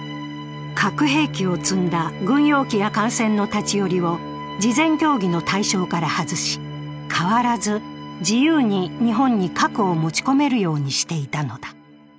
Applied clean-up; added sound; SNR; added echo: none; none; none; none.